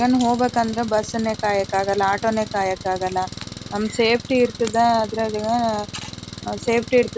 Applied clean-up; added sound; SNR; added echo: none; Engine; 14 dB; none.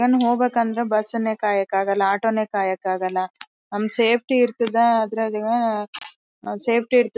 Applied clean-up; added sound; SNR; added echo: none; none; none; none.